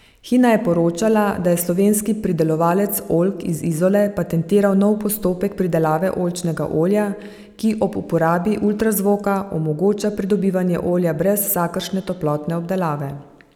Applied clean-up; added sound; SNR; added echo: none; none; none; none.